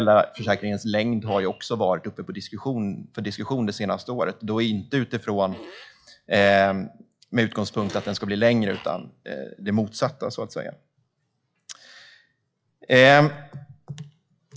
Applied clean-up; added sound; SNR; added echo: classical method log-MMSE.